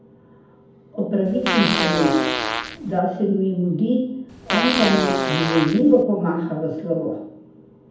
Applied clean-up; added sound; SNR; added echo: none; Fart; 2 dB; reverberation time 0.8 s.